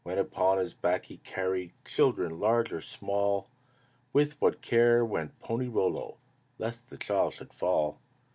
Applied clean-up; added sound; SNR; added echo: none; none; none; none.